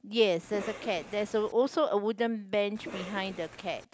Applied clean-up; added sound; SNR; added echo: none; Cough; 14 dB; none.